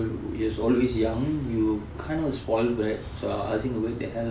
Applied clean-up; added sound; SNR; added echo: none; none; none; none.